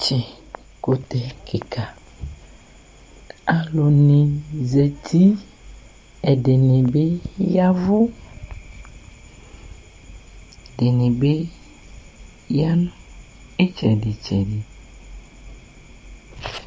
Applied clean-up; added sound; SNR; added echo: none; none; none; none.